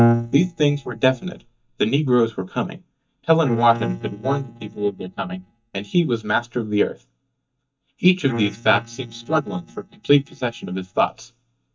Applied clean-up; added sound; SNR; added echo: neural mask model DeepFilterNet 3.